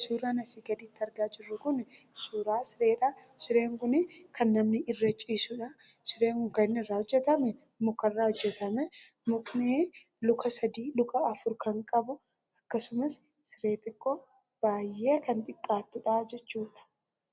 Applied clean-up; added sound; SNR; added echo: none; none; none; none.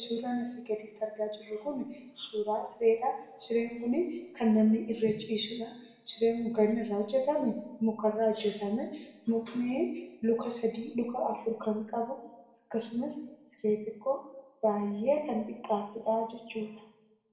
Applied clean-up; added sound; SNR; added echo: none; none; none; reverberation time 0.8 s.